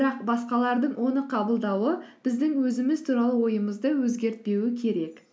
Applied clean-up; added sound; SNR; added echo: none; none; none; none.